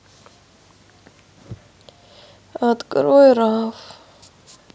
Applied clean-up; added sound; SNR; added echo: none; none; none; none.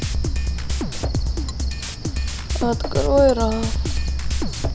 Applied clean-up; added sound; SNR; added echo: none; Drum kit + Cricket; -3 dB; none.